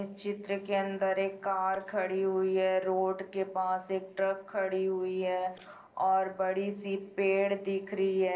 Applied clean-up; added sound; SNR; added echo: neural separator model SepFormer DNS4.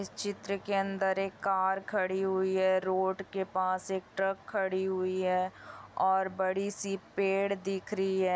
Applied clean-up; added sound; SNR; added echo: none; none; none; none.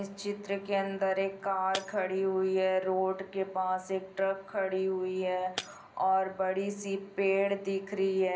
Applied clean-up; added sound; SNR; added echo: none; Shatter; 19 dB; reverberation time 0.5 s.